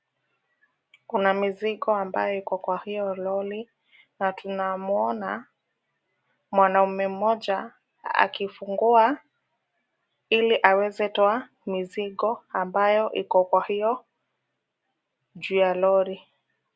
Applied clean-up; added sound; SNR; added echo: none; none; none; none.